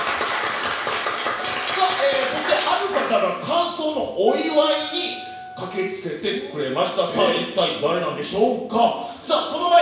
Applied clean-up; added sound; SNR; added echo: none; Wind instrument, woodwind instrument; 17 dB; reverberation time 0.7 s.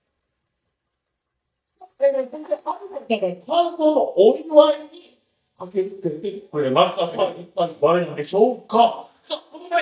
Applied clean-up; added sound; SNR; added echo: neural mask model DeepFilterNet 3.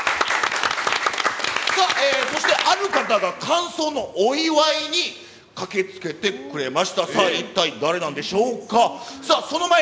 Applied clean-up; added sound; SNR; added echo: none; none; none; none.